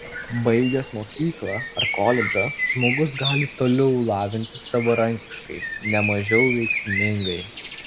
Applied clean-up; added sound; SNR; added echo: none; Bird; 5 dB; none.